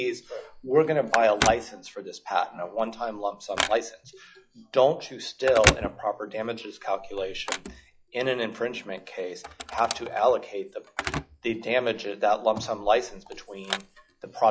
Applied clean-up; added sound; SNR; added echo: classical method log-MMSE.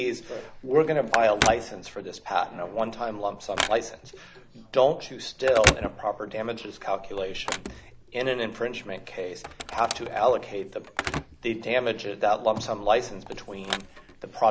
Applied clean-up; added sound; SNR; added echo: none; Telephone; 7 dB; none.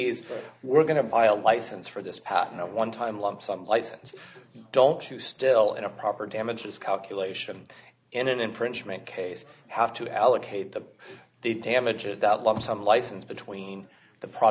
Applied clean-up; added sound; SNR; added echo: none; none; none; none.